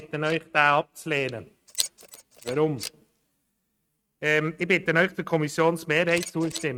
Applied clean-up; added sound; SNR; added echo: neural mask model RNNoise.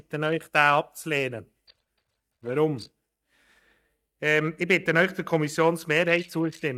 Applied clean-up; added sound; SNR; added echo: neural mask model DeepFilterNet 3.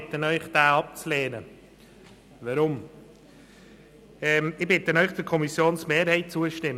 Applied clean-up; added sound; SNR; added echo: none; none; none; none.